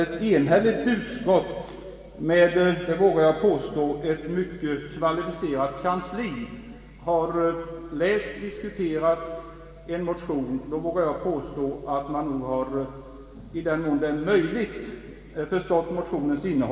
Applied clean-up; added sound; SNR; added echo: none; none; none; reverberation time 2.5 s.